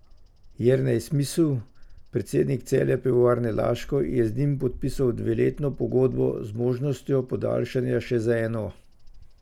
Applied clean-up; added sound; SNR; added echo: none; Bird vocalization, bird call, bird song; 17 dB; none.